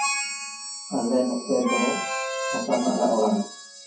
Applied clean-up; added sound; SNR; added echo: classical method WPE with log-MMSE.